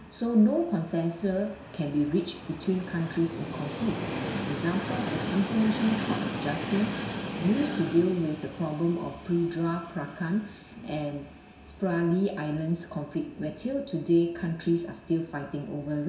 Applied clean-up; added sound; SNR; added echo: none; Train; 8 dB; reverberation time 0.7 s.